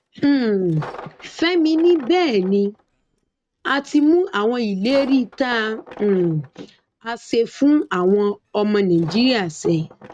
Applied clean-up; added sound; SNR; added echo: neural mask model RNNoise.